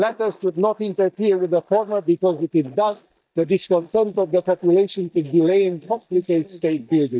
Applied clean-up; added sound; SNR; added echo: neural mask model DeepFilterNet 3.